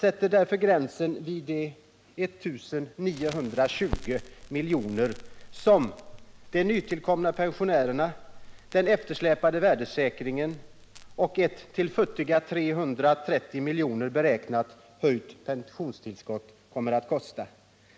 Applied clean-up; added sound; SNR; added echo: none; Crackle; 18 dB; none.